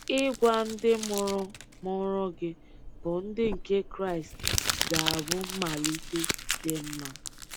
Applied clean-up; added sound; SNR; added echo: none; Crumpling, crinkling; 5 dB; none.